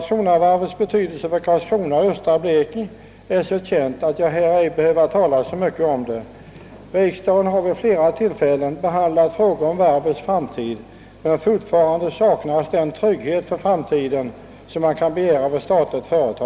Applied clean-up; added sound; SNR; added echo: none; none; none; none.